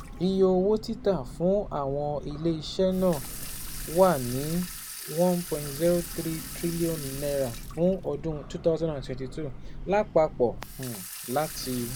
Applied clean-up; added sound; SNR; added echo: none; Train / Breathing + Sink (filling or washing) / Water tap, faucet; 11 dB; none.